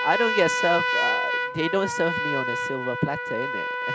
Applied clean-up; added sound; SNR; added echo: none; Trumpet; 0 dB; none.